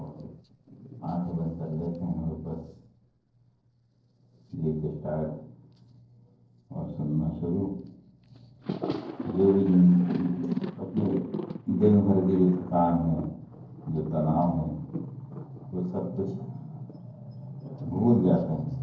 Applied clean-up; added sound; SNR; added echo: neural separator model SepFormer DNS4.